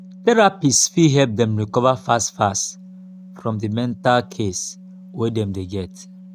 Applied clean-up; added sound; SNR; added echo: neural mask model RNNoise.